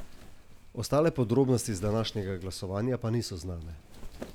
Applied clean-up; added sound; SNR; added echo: none; Wind; 16 dB; none.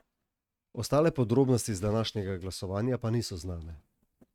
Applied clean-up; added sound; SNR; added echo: neural mask model RNNoise.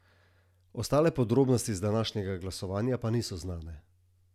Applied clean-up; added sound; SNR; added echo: none; none; none; none.